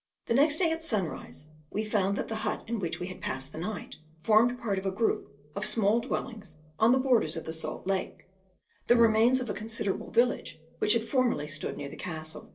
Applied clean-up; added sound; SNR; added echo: none; Brass instrument; 13 dB; reverberation time 0.2 s.